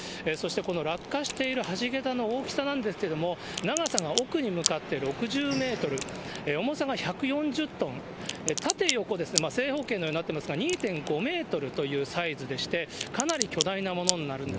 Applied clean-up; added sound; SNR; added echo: none; Crack; 8 dB; none.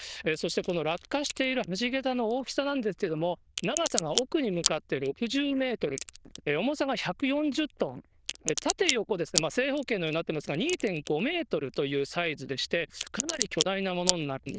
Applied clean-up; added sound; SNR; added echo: neural diffusion model UNIVERSE++.